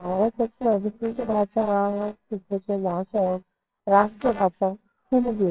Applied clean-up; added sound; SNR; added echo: neural separator model SepFormer WHAMR!.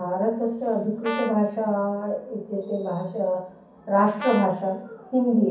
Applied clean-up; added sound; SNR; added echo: none; Brass instrument; 12 dB; reverberation time 0.6 s.